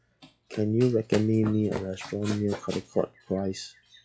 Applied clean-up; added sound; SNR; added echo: classical method log-MMSE.